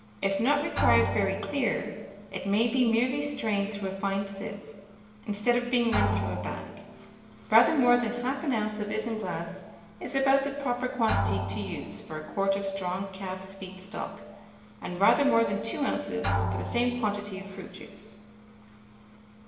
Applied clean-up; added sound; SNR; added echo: none; Drum; 8 dB; reverberation time 1.3 s.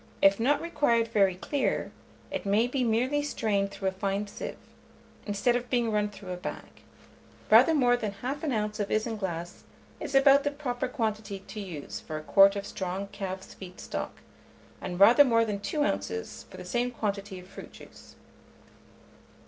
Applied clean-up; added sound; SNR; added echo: none; none; none; none.